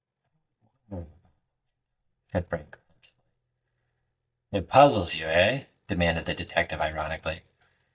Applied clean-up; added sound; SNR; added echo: neural mask model DeepFilterNet 3.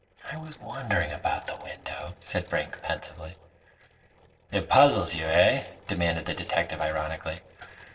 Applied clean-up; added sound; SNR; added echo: neural separator model SepFormer DNS4.